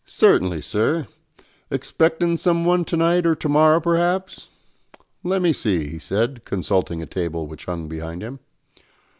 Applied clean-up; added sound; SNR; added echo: none; none; none; none.